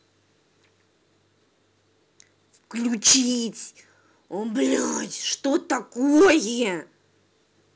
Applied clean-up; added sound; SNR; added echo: none; none; none; none.